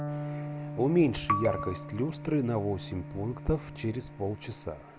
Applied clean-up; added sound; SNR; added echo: none; Electric guitar; 10 dB; none.